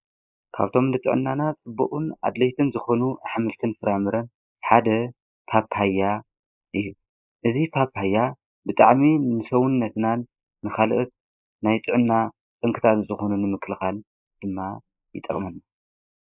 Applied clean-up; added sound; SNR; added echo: neural mask model Resemble Enhance denoiser.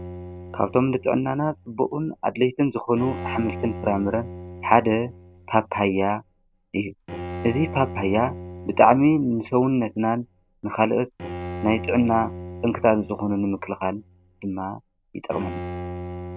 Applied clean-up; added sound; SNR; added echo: none; Bowed string instrument; 13 dB; none.